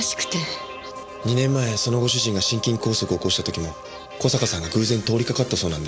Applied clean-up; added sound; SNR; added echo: none; none; none; none.